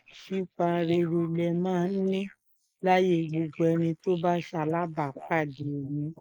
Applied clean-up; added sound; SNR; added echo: neural mask model Resemble Enhance denoiser.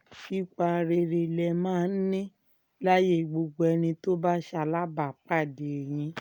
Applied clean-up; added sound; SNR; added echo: none; none; none; none.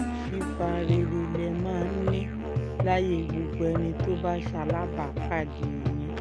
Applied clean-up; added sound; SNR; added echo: none; Musical instrument; 0 dB; none.